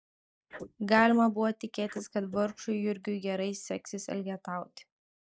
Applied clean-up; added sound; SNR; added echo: neural mask model Resemble Enhance denoiser.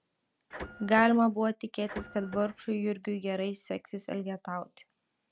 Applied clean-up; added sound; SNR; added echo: none; Printer; 14 dB; none.